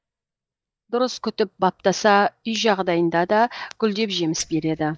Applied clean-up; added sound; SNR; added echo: neural mask model DeepFilterNet 3.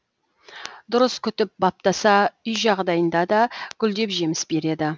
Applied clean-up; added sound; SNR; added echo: none; none; none; none.